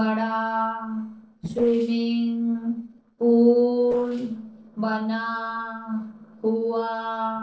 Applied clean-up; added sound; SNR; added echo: neural separator model SepFormer DNS4.